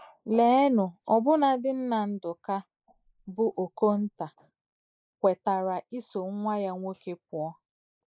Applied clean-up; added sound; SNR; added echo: neural mask model Resemble Enhance denoiser.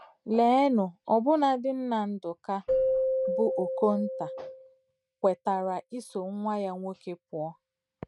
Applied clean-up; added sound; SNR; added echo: neural mask model RNNoise.